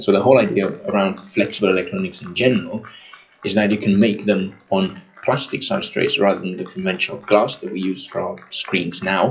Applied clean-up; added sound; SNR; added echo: classical method WPE with log-MMSE.